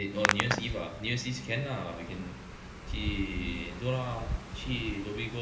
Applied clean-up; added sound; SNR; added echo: none; Hands; 1 dB; reverberation time 0.8 s.